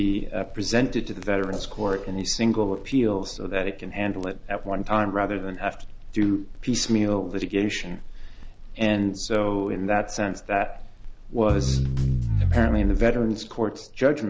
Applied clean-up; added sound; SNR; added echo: none; Crackle; 4 dB; none.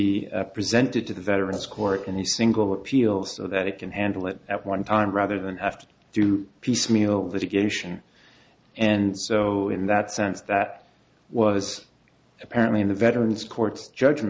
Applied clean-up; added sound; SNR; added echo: none; none; none; none.